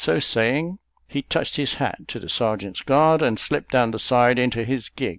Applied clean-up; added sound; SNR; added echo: none; none; none; none.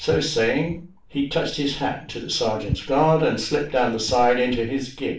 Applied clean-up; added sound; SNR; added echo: none; Walk, footsteps; 16 dB; reverberation time 0.4 s.